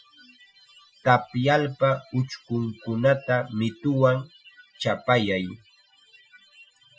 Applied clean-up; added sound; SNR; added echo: classical method Wiener filter.